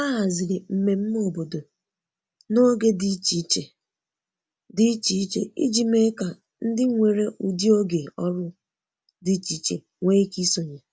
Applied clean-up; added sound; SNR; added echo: none; none; none; none.